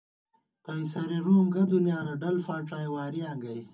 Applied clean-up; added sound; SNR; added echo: none; none; none; reverberation time 0.3 s.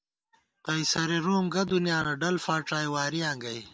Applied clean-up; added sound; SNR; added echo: none; none; none; none.